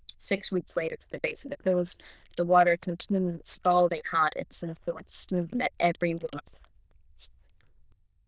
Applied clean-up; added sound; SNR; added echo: neural diffusion model UNIVERSE++.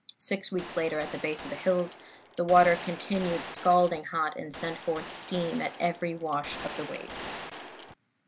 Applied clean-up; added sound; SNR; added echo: none; Gunshot, gunfire; 12 dB; none.